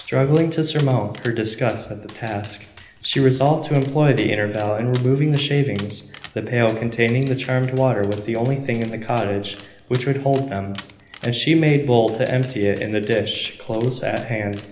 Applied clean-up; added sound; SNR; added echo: none; Dog; 20 dB; reverberation time 0.8 s.